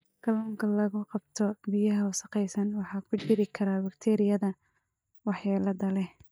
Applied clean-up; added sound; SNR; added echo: neural mask model DeepFilterNet 3.